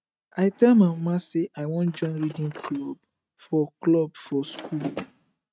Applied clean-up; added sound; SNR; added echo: neural mask model RNNoise.